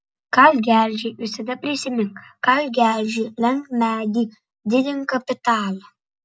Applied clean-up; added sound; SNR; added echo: none; none; none; none.